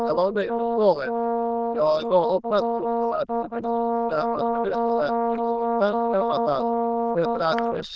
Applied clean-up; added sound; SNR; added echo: neural diffusion model UNIVERSE++.